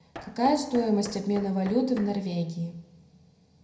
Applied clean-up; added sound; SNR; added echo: none; Knock; 19 dB; reverberation time 0.7 s.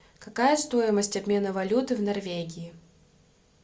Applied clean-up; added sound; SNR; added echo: none; none; none; none.